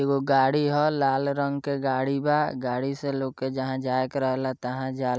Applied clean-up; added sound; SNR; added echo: none; none; none; none.